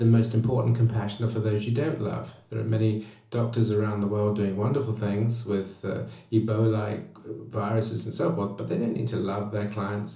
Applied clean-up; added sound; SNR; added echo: none; none; none; reverberation time 0.8 s.